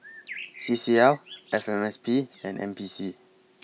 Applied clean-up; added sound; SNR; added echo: none; Bird; 18 dB; none.